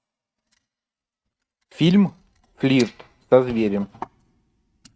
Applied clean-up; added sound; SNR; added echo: neural mask model RNNoise.